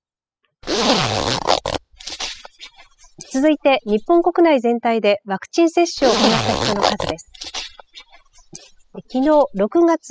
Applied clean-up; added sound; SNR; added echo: classical method spectral subtraction.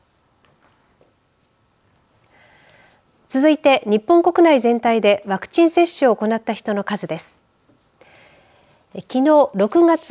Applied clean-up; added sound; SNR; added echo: none; none; none; none.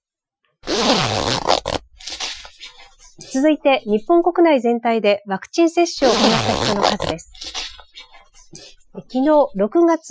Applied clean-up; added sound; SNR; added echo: classical method Wiener filter.